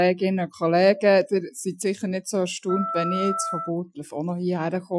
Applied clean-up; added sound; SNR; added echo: classical method Wiener filter.